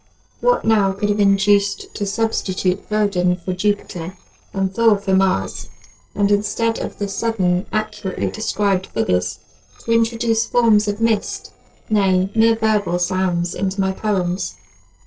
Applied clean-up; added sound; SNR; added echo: neural separator model SepFormer DNS4.